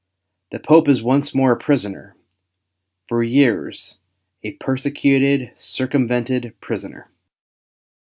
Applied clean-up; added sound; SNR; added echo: none; none; none; none.